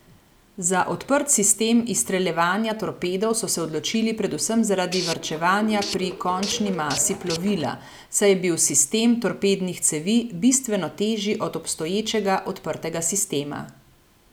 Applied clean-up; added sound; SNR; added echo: none; Tools; 11 dB; none.